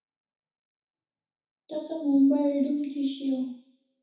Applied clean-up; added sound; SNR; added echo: none; none; none; reverberation time 0.7 s.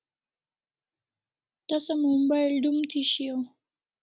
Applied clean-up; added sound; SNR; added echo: none; none; none; none.